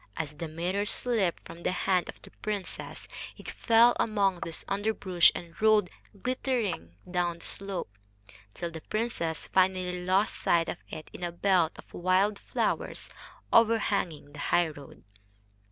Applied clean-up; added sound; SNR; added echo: none; none; none; none.